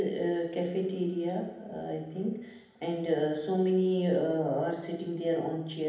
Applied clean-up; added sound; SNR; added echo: none; none; none; reverberation time 0.9 s.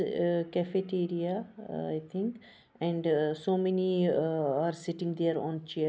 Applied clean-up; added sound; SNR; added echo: none; none; none; none.